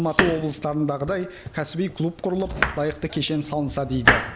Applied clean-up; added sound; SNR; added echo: none; Domestic sounds, home sounds; 2 dB; none.